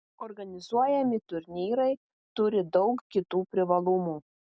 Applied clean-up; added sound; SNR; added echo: none; none; none; none.